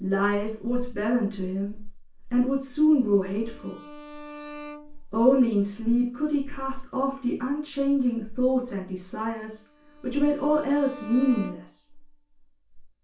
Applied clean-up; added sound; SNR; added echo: none; Bowed string instrument; 19 dB; reverberation time 0.3 s.